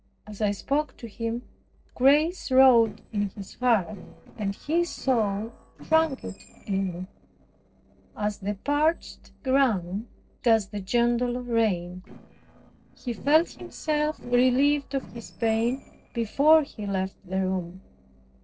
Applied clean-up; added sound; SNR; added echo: neural separator model SepFormer DNS4.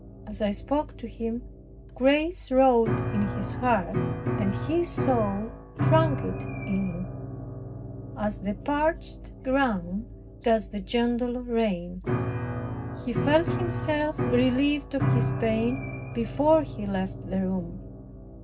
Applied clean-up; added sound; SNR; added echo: none; Piano; 5 dB; reverberation time 0.4 s.